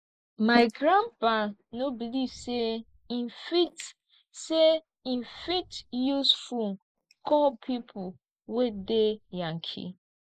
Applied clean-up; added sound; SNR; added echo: neural mask model Resemble Enhance denoiser.